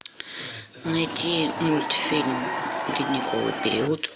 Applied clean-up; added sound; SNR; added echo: none; Crowd / Cheering; 3 dB; none.